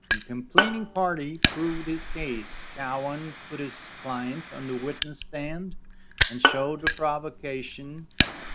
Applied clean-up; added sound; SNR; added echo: none; Bowed string instrument + Fire; -3 dB; none.